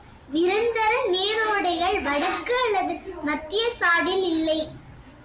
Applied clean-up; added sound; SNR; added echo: none; none; none; none.